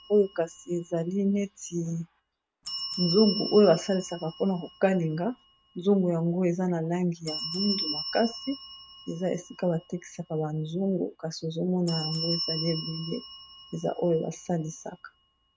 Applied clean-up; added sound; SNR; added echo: none; Bell; 11 dB; none.